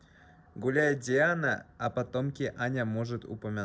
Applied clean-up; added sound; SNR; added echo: none; none; none; none.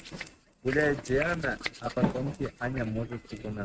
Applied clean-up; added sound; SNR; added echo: neural mask model RNNoise.